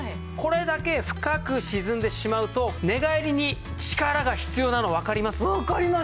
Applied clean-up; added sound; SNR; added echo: none; none; none; none.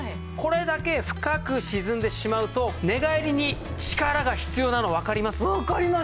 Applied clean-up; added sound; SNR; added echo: none; Sliding door; 19 dB; none.